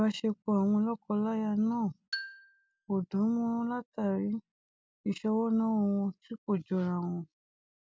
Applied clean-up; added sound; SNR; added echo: none; Marimba, xylophone; 14 dB; none.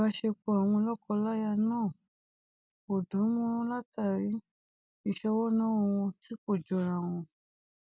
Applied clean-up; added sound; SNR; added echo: none; none; none; none.